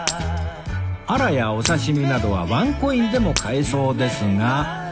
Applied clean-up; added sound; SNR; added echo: none; Shatter; 13 dB; reverberation time 0.8 s.